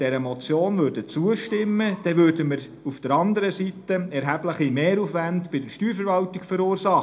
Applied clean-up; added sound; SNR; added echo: none; none; none; reverberation time 0.2 s.